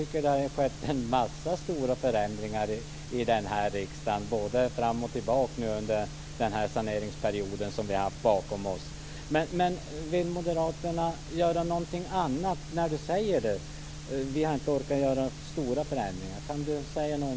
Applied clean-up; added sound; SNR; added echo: none; none; none; none.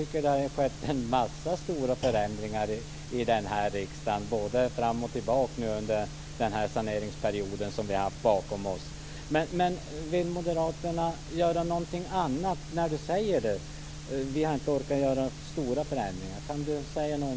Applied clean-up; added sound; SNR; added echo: none; Thump, thud; 20 dB; none.